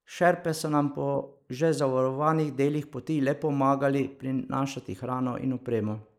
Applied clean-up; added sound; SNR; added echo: neural mask model Resemble Enhance denoiser.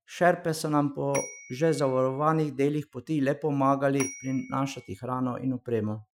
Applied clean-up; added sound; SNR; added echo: classical method Wiener filter.